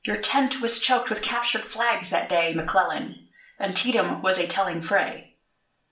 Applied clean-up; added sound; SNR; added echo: none; none; none; reverberation time 0.4 s.